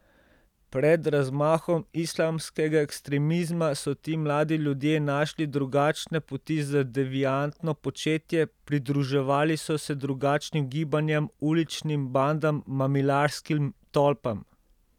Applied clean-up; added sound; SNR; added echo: none; none; none; none.